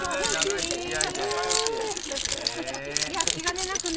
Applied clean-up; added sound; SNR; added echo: none; Keys jangling; -1 dB; none.